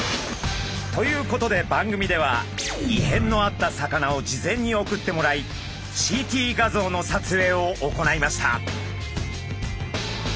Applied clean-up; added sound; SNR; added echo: none; none; none; none.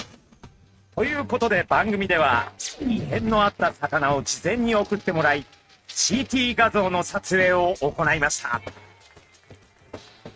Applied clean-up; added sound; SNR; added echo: neural mask model RNNoise.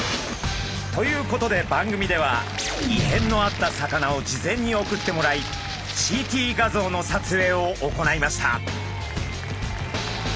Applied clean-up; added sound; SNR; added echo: none; Rattle (instrument) + Applause; 13 dB; none.